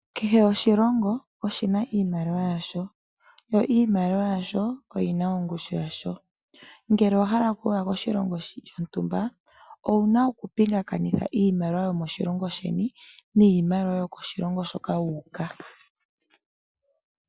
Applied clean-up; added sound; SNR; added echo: none; none; none; none.